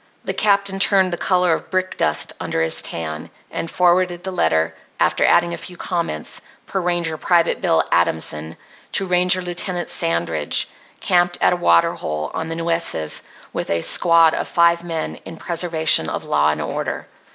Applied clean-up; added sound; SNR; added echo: none; none; none; none.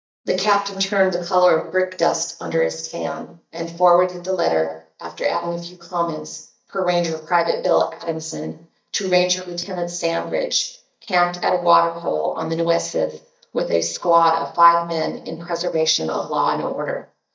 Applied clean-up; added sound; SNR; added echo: neural mask model DeepFilterNet 3.